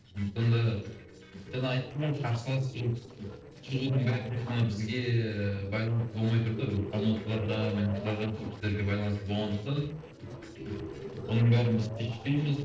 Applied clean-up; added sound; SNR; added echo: neural separator model SepFormer DNS4.